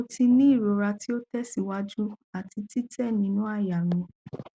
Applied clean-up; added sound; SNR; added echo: none; none; none; none.